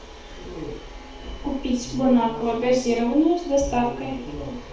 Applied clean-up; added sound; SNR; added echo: none; none; none; reverberation time 0.4 s.